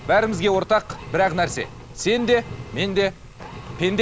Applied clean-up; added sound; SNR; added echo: none; Engine; 14 dB; none.